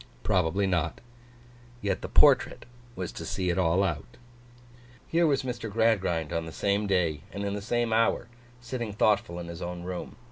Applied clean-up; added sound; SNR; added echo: none; none; none; none.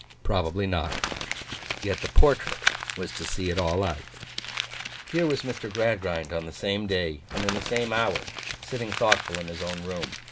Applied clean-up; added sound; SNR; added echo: none; Crumpling, crinkling; 7 dB; none.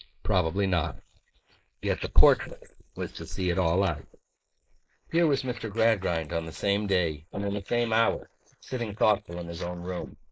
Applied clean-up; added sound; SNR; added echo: neural mask model Resemble Enhance denoiser.